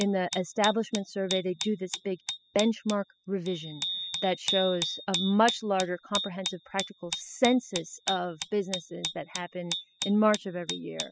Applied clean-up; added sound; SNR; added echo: classical method spectral subtraction.